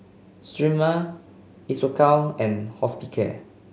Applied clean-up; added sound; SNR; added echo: none; none; none; none.